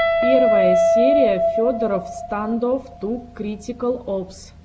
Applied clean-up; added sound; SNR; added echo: none; Guitar; -3 dB; none.